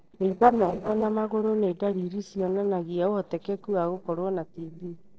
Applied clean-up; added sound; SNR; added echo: neural separator model SepFormer DNS4.